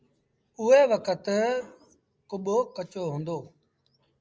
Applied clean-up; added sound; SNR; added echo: none; none; none; none.